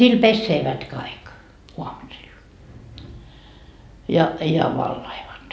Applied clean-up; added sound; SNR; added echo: none; none; none; none.